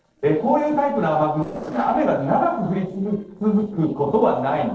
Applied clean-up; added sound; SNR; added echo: neural separator model SepFormer DNS4.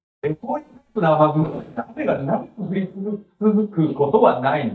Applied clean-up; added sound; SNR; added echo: neural mask model DeepFilterNet 3.